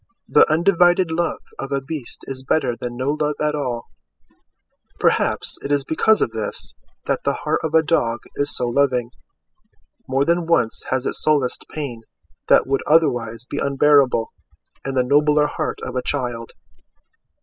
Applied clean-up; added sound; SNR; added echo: classical method spectral subtraction.